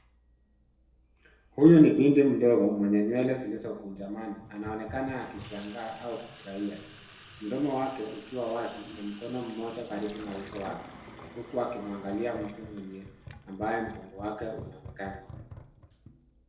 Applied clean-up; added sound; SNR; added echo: none; Sink (filling or washing) / Water tap, faucet; 20 dB; reverberation time 0.8 s.